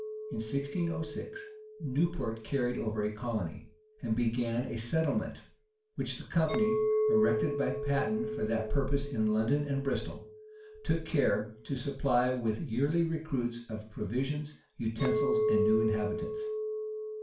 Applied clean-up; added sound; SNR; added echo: none; Chink, clink; 4 dB; reverberation time 0.4 s.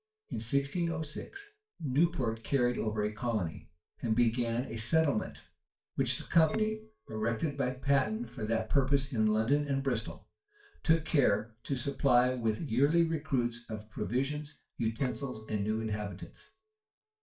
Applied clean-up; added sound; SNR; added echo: neural mask model DeepFilterNet 3.